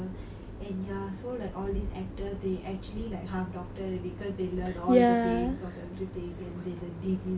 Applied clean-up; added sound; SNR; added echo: none; none; none; none.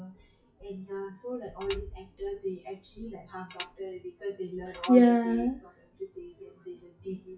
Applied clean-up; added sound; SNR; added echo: classical method WPE with log-MMSE.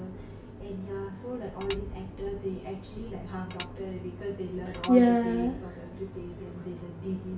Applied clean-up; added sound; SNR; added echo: none; Tap / Dishes, pots, and pans; 13 dB; reverberation time 0.7 s.